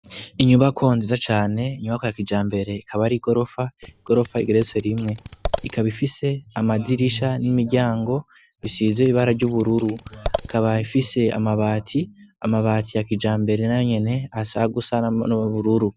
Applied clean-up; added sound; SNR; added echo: none; Scissors; 10 dB; none.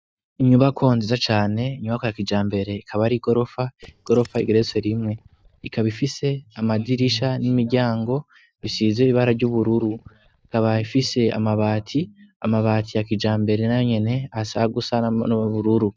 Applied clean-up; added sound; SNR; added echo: neural mask model DeepFilterNet 3.